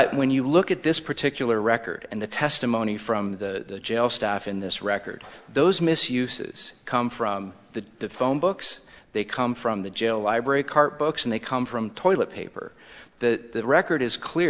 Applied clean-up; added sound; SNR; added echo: none; none; none; none.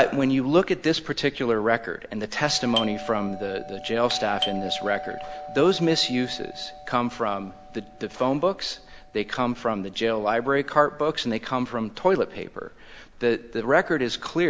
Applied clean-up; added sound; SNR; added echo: none; Doorbell; 14 dB; none.